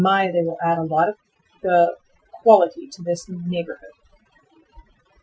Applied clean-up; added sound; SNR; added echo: classical method Wiener filter.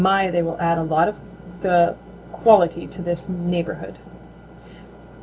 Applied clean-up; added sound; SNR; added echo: none; none; none; none.